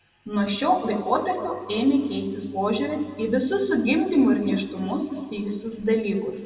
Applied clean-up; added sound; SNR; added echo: none; none; none; reverberation time 1.8 s.